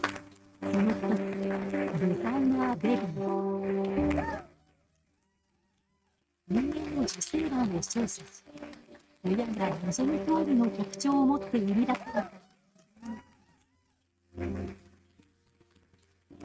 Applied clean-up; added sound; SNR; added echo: neural mask model RNNoise.